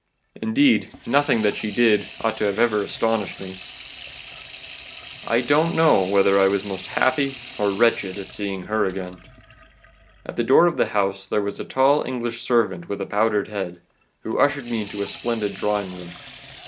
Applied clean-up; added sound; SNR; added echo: none; Sink (filling or washing) / Water tap, faucet; 15 dB; none.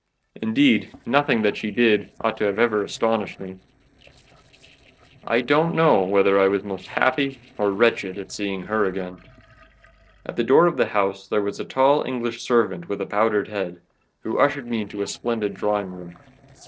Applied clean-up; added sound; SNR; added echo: neural separator model SepFormer DNS4.